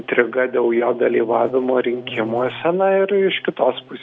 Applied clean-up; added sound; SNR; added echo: none; Buzz; 19 dB; none.